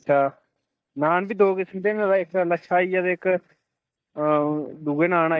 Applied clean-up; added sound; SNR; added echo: neural mask model DeepFilterNet 3.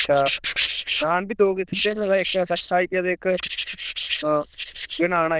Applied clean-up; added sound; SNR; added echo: neural diffusion model UNIVERSE++.